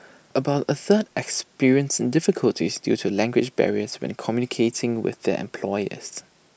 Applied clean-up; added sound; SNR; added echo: none; none; none; none.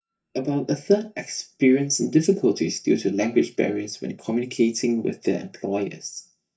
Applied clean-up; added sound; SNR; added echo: neural mask model DeepFilterNet 3.